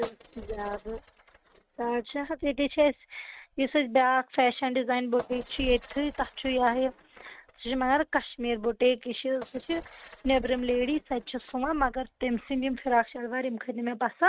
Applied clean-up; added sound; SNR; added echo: neural mask model RNNoise.